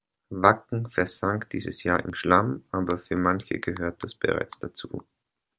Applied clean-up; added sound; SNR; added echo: none; none; none; none.